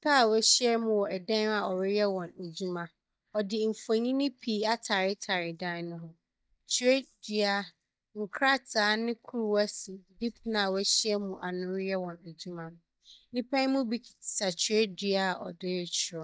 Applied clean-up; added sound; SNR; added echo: neural mask model DeepFilterNet 3.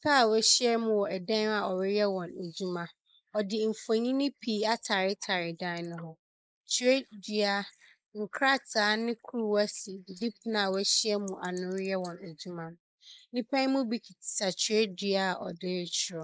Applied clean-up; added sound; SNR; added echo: neural mask model Resemble Enhance denoiser.